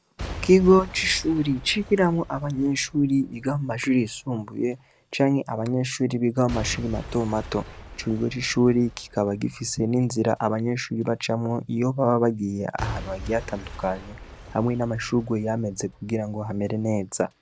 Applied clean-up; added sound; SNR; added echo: none; Shatter / Crushing / Boom; 16 dB; none.